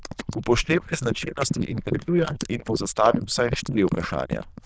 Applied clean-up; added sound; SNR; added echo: neural diffusion model UNIVERSE++.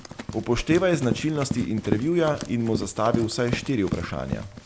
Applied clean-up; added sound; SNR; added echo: none; Run; 7 dB; none.